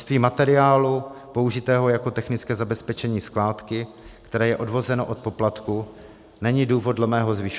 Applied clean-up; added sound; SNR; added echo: none; none; none; none.